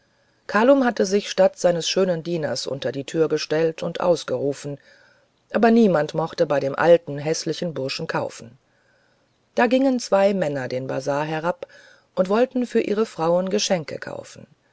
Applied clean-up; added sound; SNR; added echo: none; none; none; none.